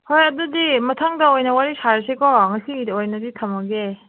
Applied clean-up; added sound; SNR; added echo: none; none; none; none.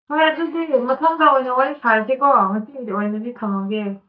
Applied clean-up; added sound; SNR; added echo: neural mask model DeepFilterNet 3.